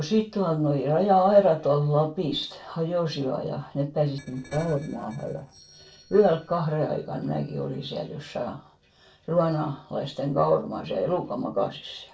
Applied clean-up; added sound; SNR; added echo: neural separator model SepFormer DNS4.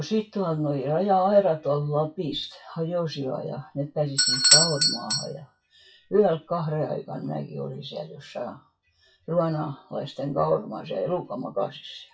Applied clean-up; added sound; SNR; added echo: classical method WPE with log-MMSE.